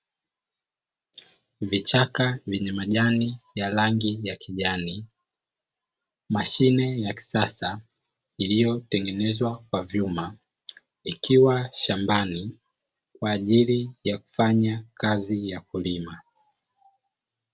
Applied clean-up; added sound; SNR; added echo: none; none; none; none.